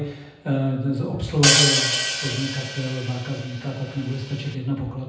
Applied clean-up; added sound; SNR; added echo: none; Hi-hat; -2 dB; reverberation time 0.9 s.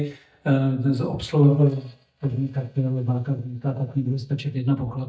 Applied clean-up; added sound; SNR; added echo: neural mask model DeepFilterNet 3.